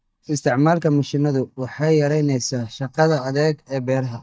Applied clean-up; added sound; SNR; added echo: neural mask model DeepFilterNet 3.